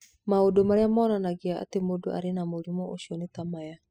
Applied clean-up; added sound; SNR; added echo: classical method spectral subtraction.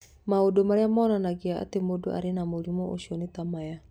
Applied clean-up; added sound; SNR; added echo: none; none; none; none.